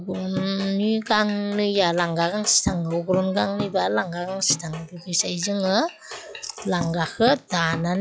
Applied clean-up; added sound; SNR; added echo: classical method log-MMSE.